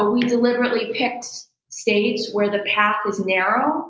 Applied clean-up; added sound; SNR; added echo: none; none; none; none.